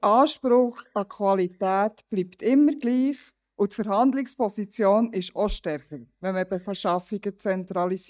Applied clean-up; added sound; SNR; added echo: neural mask model DeepFilterNet 3.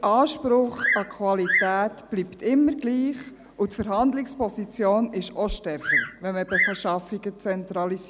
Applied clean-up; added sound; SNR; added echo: none; Bird vocalization, bird call, bird song; 6 dB; none.